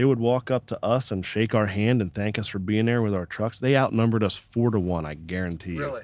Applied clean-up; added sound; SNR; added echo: none; none; none; none.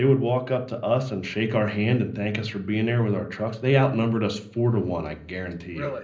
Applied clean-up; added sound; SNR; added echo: none; none; none; reverberation time 0.5 s.